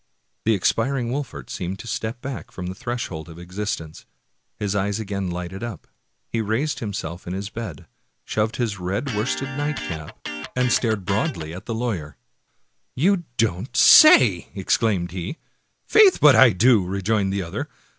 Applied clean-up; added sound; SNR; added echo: none; Electric guitar; 10 dB; none.